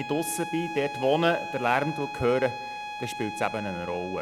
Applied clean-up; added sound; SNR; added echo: none; Bowed string instrument; 8 dB; none.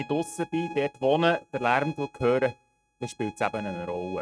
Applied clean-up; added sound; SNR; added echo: neural mask model RNNoise.